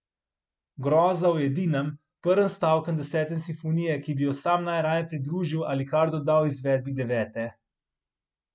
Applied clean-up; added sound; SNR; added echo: none; none; none; none.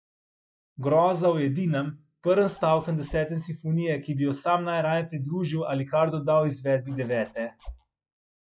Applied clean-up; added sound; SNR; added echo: classical method log-MMSE.